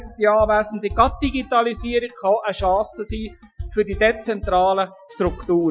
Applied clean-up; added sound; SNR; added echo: classical method Wiener filter.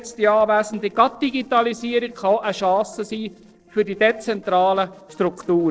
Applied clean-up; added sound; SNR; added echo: neural separator model SepFormer DNS4.